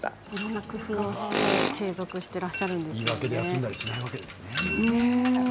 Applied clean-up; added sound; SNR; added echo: none; Mechanisms + Tools; 6 dB; none.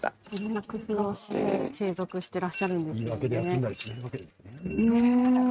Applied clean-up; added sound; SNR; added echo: neural mask model RNNoise.